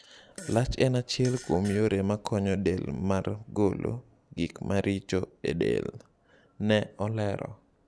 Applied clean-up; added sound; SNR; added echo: none; Fart; 18 dB; none.